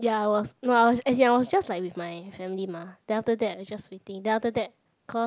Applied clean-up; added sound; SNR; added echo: none; none; none; none.